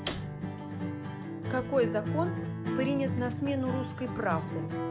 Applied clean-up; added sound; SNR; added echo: none; Acoustic guitar; 1 dB; none.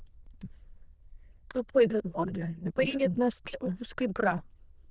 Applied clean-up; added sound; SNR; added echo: neural diffusion model UNIVERSE++.